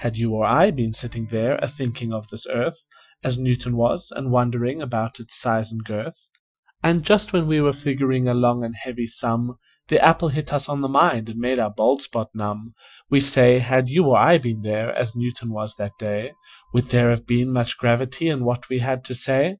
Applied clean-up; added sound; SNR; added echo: classical method Wiener filter.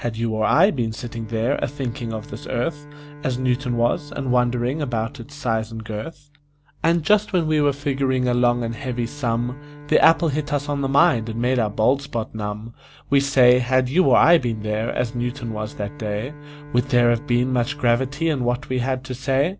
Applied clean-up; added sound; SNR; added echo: none; Bowed string instrument; 19 dB; none.